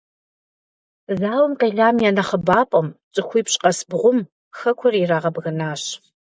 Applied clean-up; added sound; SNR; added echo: none; none; none; none.